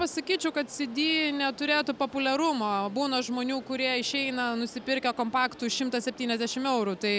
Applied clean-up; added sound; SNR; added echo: none; none; none; none.